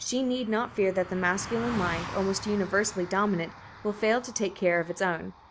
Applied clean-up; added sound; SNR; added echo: none; Car passing by; 13 dB; none.